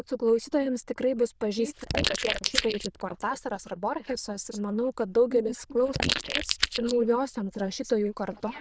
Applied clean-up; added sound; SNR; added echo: neural diffusion model UNIVERSE++.